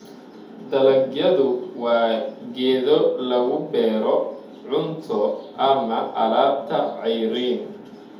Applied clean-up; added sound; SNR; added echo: none; none; none; reverberation time 0.6 s.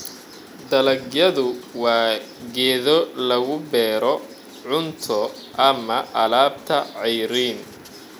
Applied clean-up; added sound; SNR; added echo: none; none; none; none.